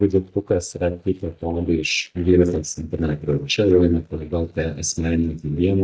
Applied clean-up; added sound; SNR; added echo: neural mask model DeepFilterNet 3.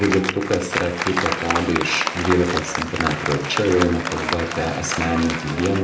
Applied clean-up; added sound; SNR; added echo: none; Applause; 4 dB; reverberation time 0.7 s.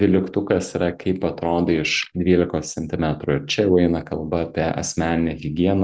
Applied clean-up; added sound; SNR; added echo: none; none; none; none.